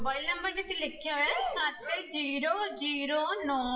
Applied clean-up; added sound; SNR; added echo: classical method WPE with log-MMSE.